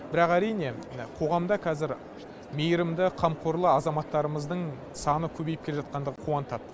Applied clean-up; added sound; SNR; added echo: none; none; none; none.